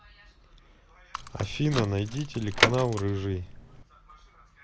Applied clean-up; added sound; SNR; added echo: none; Door / Car; 1 dB; none.